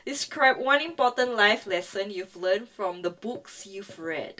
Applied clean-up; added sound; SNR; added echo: none; none; none; reverberation time 0.1 s.